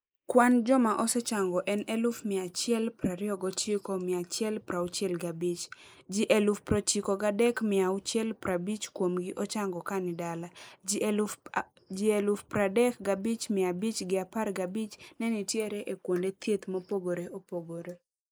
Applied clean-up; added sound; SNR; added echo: neural mask model Resemble Enhance denoiser.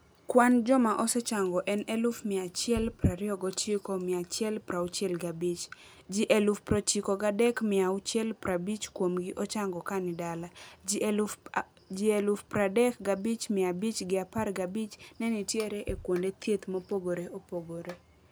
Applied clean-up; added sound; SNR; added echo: none; Bass drum; 19 dB; none.